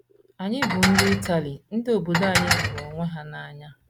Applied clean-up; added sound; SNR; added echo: none; Dishes, pots, and pans; 0 dB; none.